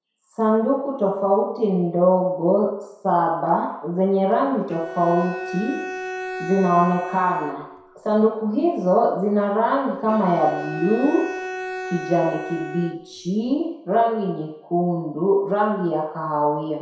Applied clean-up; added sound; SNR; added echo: none; Bowed string instrument; 11 dB; reverberation time 0.7 s.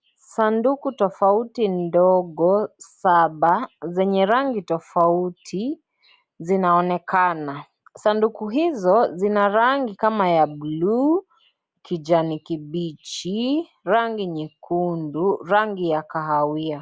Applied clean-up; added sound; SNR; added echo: none; none; none; none.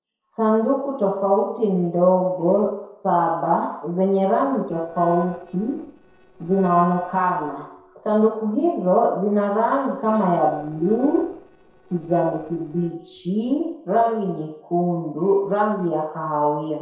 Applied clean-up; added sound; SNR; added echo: neural separator model SepFormer DNS4.